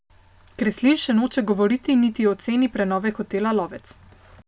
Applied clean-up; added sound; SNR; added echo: none; none; none; none.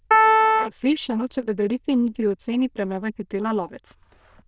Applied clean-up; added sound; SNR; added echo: neural diffusion model UNIVERSE++.